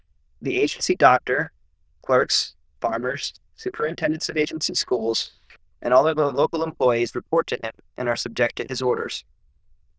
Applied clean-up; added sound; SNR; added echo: neural diffusion model UNIVERSE++.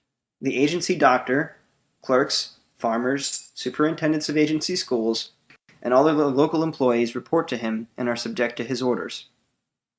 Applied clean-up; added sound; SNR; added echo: neural mask model RNNoise.